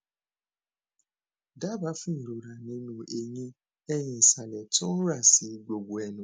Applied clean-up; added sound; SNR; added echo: none; none; none; none.